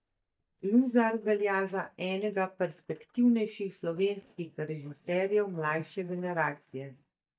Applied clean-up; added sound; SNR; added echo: neural mask model DeepFilterNet 3.